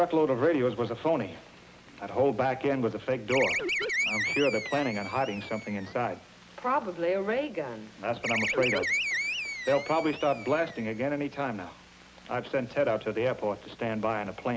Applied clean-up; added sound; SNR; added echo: none; Animal; 3 dB; none.